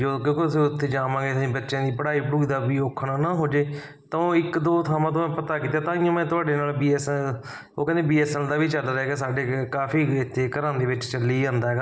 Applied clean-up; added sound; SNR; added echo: none; none; none; none.